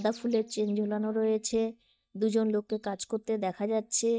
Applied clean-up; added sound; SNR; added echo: neural mask model DeepFilterNet 3.